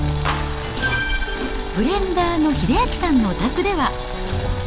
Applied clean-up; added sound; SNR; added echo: none; Boiling; 6 dB; none.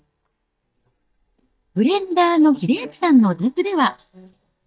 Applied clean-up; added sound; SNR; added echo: neural mask model DeepFilterNet 3.